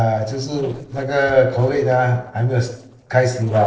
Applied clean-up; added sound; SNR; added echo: neural separator model SepFormer DNS4.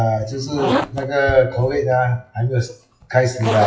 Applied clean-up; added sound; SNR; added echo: classical method WPE with log-MMSE.